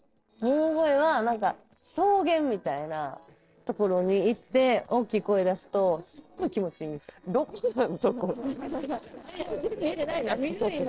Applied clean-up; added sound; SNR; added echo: neural separator model SepFormer DNS4.